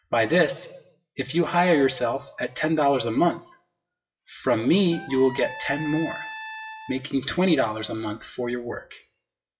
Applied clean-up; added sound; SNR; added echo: classical method WPE with log-MMSE.